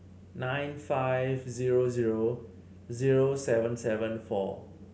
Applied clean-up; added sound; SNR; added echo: none; none; none; none.